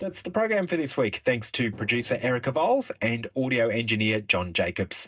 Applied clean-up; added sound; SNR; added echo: neural mask model DeepFilterNet 3.